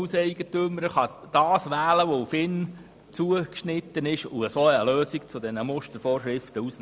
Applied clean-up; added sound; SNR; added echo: none; none; none; none.